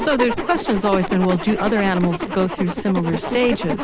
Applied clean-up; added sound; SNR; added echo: none; Zipper (clothing); 6 dB; none.